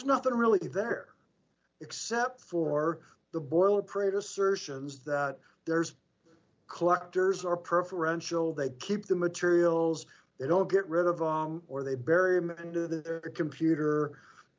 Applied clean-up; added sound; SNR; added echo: none; none; none; none.